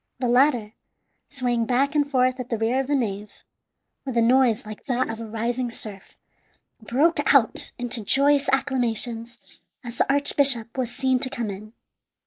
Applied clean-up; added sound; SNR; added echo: neural mask model Resemble Enhance denoiser.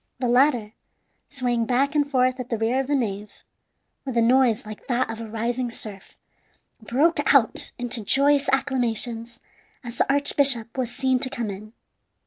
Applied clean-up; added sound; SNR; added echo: none; none; none; none.